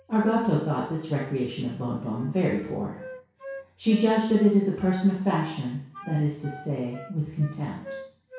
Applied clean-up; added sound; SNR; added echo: none; Wind instrument, woodwind instrument; 18 dB; reverberation time 0.6 s.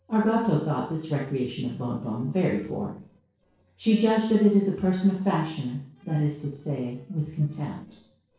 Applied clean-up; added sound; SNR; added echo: neural separator model SepFormer DNS4.